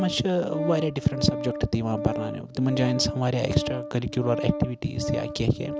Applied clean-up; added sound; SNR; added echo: none; Organ; 7 dB; none.